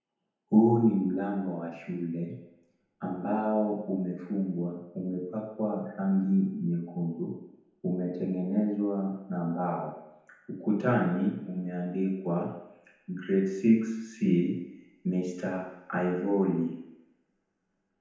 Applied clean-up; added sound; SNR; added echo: none; none; none; reverberation time 0.9 s.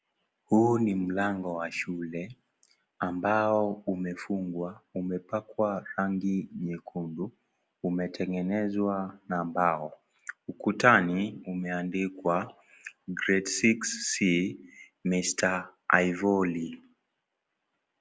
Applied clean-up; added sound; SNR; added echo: none; none; none; none.